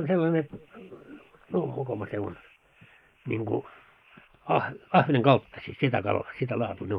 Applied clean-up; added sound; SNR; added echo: neural mask model Resemble Enhance denoiser.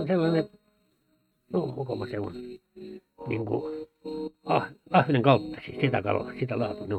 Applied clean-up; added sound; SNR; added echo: neural mask model RNNoise.